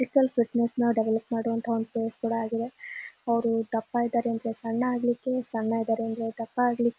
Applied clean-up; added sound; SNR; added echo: none; none; none; none.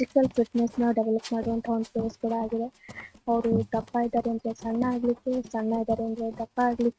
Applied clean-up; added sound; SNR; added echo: neural mask model RNNoise.